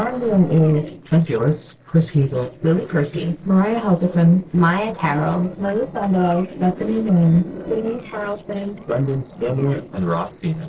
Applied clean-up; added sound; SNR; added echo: neural separator model SepFormer DNS4.